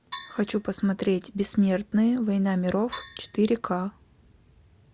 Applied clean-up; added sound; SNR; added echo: none; Percussion; 15 dB; none.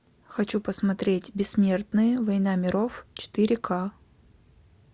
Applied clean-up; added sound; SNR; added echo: none; none; none; none.